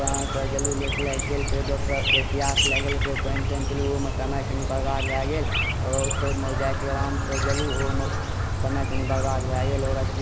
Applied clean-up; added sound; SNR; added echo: none; Chirp, tweet; -4 dB; none.